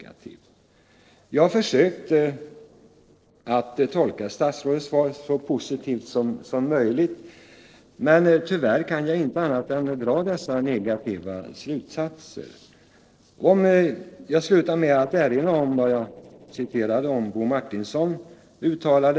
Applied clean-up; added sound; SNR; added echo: neural separator model SepFormer DNS4.